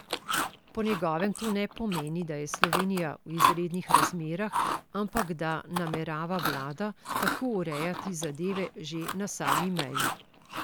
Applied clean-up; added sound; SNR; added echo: none; Chewing, mastication; 0 dB; none.